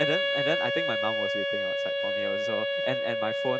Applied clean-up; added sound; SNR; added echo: none; Wind instrument, woodwind instrument; -5 dB; none.